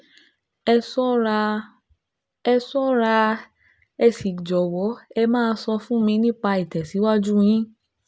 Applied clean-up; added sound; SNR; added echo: none; none; none; none.